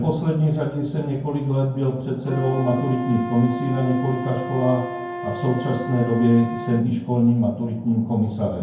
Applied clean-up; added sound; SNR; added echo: none; Wind instrument, woodwind instrument; 12 dB; reverberation time 0.9 s.